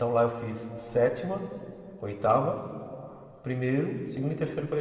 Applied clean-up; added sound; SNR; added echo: none; none; none; reverberation time 2.6 s.